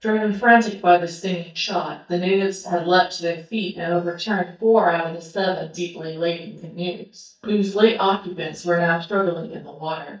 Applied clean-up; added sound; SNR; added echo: neural mask model DeepFilterNet 3.